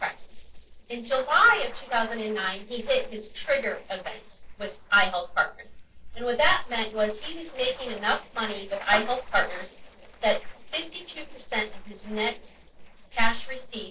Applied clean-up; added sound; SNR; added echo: neural separator model SepFormer DNS4.